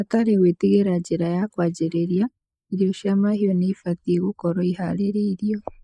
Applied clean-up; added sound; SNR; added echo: neural mask model Resemble Enhance denoiser.